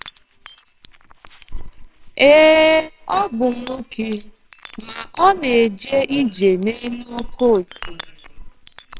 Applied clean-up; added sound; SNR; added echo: neural separator model SepFormer WHAMR!.